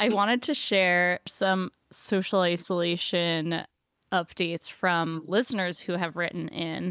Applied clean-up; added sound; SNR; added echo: neural mask model Resemble Enhance denoiser.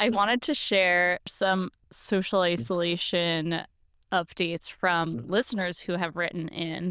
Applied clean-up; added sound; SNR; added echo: neural diffusion model UNIVERSE++.